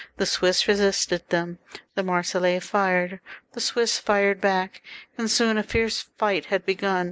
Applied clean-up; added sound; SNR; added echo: neural mask model Resemble Enhance denoiser.